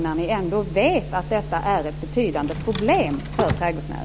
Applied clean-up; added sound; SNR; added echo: none; Drawer open or close; 9 dB; none.